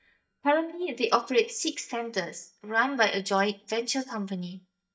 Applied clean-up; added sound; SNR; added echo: neural mask model DeepFilterNet 3.